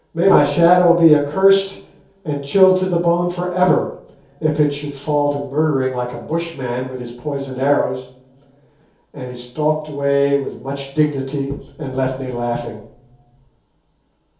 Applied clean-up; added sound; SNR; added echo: none; none; none; reverberation time 0.6 s.